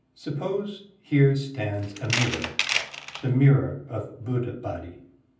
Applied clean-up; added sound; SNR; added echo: none; Tools; 5 dB; reverberation time 0.6 s.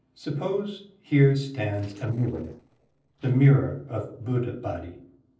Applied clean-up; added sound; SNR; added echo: neural separator model SepFormer DNS4.